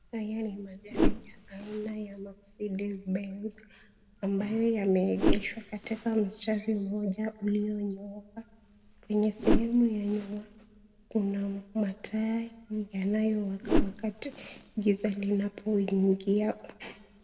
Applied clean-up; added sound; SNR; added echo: none; Whoosh, swoosh, swish; 3 dB; reverberation time 0.9 s.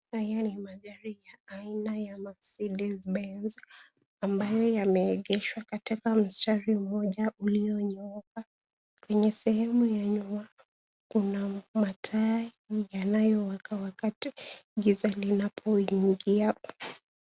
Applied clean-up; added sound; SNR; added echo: none; none; none; none.